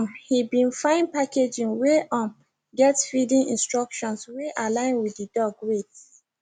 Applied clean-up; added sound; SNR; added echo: none; none; none; none.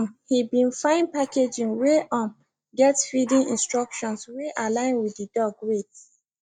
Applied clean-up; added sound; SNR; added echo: neural mask model DeepFilterNet 3.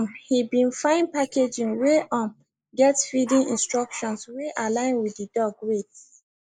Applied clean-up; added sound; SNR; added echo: neural mask model Resemble Enhance denoiser.